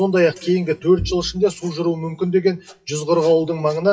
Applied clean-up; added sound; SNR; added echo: classical method WPE with log-MMSE.